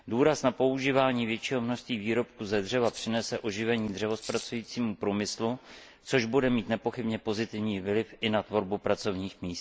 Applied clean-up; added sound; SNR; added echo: none; Rattle (instrument); 19 dB; none.